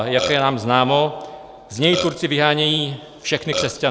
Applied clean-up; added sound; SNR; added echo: none; Burping, eructation; 6 dB; none.